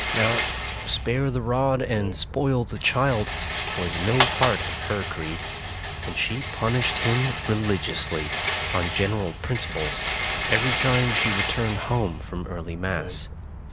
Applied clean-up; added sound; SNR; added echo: none; Rattle; 0 dB; none.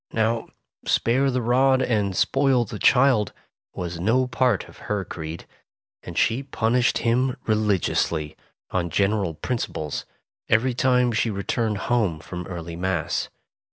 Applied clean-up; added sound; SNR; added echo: none; none; none; none.